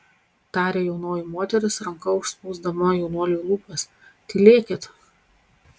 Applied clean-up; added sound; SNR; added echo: none; none; none; none.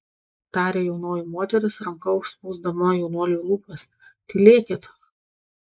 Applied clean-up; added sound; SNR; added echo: neural mask model Resemble Enhance denoiser.